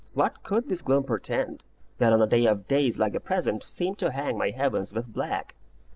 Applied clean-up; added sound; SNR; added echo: neural separator model SepFormer DNS4.